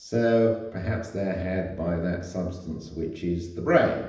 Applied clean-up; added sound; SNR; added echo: none; none; none; reverberation time 0.9 s.